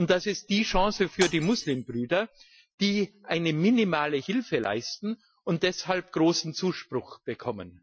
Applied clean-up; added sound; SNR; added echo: classical method Wiener filter.